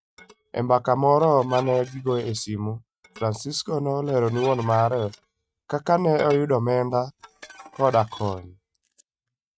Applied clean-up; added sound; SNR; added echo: neural mask model RNNoise.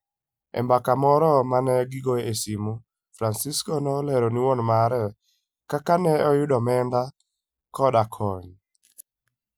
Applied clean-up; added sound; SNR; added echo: none; none; none; none.